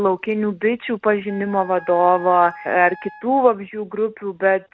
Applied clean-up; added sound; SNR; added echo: none; Wind instrument, woodwind instrument; 19 dB; none.